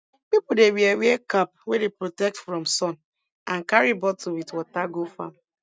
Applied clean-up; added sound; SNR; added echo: none; none; none; none.